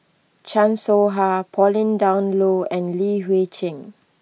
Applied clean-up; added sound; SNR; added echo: none; none; none; none.